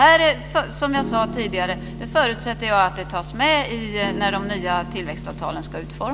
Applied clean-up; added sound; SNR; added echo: none; Piano; 11 dB; none.